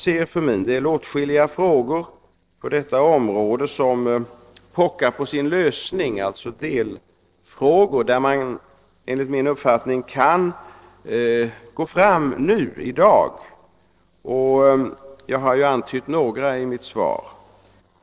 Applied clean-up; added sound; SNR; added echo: neural separator model SepFormer DNS4.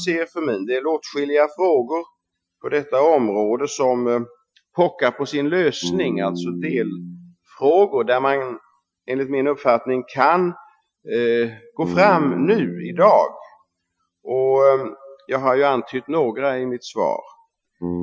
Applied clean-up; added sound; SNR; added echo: classical method Wiener filter.